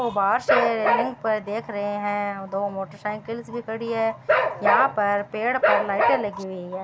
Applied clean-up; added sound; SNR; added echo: none; Bark; -2 dB; none.